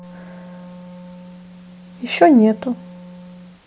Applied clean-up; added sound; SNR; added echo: none; Wind instrument, woodwind instrument; 18 dB; none.